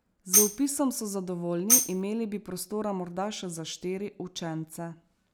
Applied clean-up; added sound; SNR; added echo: none; Tambourine; -3 dB; none.